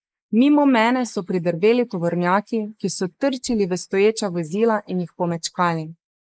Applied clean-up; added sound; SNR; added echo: neural mask model Resemble Enhance denoiser.